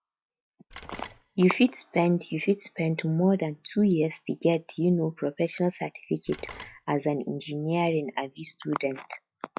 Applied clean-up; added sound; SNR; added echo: classical method log-MMSE.